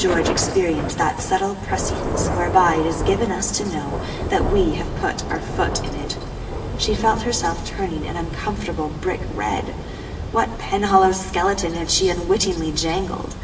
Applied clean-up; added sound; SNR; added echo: none; Thunder / Rain; 5 dB; reverberation time 2.1 s.